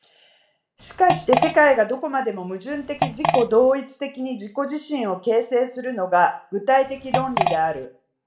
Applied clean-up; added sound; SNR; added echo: none; Fart; 3 dB; reverberation time 0.4 s.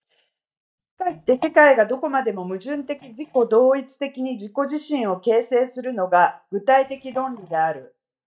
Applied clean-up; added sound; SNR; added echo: neural mask model DeepFilterNet 3.